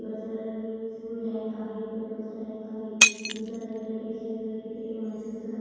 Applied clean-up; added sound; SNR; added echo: none; Shatter; -4 dB; reverberation time 2.0 s.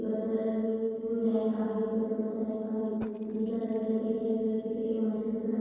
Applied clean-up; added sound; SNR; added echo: neural separator model SepFormer DNS4.